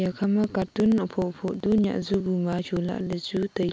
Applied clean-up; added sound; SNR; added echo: none; none; none; none.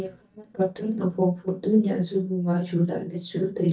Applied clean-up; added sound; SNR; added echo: neural mask model DeepFilterNet 3.